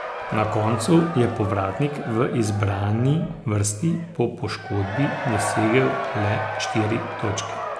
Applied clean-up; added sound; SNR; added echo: none; Crowd / Cheering; 7 dB; none.